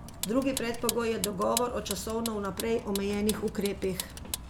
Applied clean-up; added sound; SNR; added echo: none; Vehicle; 7 dB; none.